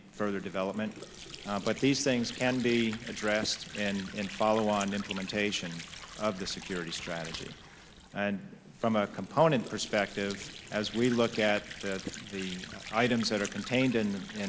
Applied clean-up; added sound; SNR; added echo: none; Sink (filling or washing) / Water; 13 dB; none.